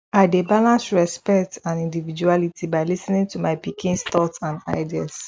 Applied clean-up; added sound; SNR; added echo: none; none; none; none.